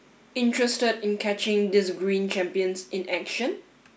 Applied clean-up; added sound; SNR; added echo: none; none; none; none.